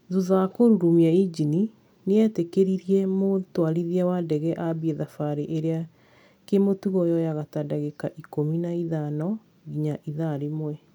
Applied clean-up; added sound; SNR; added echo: none; none; none; none.